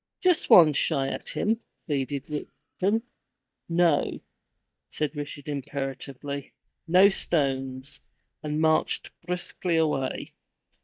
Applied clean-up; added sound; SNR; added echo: neural mask model DeepFilterNet 3.